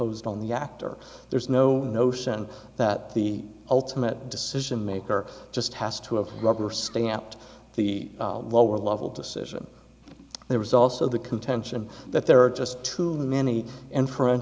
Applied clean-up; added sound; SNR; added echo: none; none; none; none.